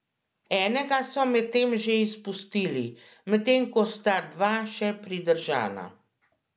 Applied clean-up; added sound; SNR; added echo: none; none; none; none.